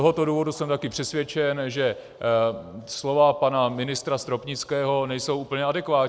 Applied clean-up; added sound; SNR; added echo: none; none; none; none.